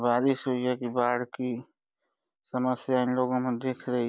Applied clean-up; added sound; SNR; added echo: none; none; none; none.